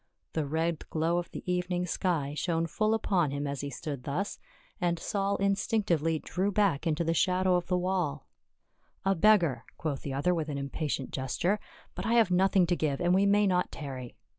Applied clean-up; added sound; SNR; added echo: none; none; none; none.